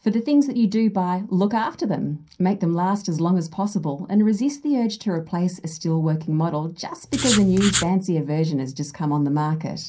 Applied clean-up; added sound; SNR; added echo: none; Writing; 3 dB; reverberation time 0.3 s.